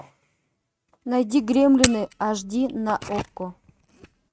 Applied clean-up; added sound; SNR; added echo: neural mask model RNNoise.